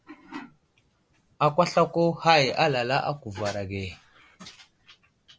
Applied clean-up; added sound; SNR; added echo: none; none; none; none.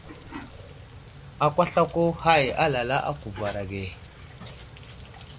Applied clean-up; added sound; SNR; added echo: none; Rain; 16 dB; none.